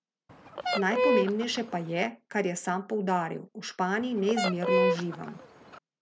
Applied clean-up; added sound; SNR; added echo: none; Fowl; -1 dB; none.